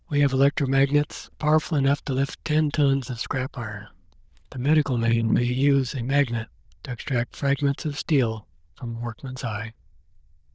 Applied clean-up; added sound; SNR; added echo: neural diffusion model UNIVERSE++.